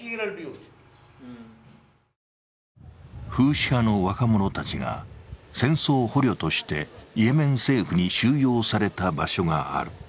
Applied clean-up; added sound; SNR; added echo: none; none; none; none.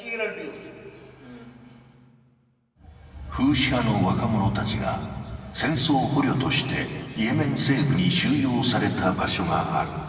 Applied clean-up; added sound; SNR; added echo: none; none; none; reverberation time 2.6 s.